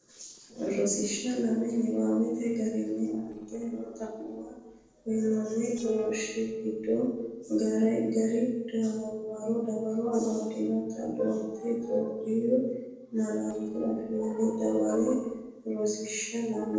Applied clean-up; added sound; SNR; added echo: neural separator model SepFormer DNS4.